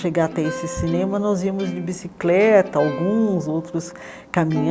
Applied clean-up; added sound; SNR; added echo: none; Wind instrument, woodwind instrument + Plucked string instrument; 12 dB; none.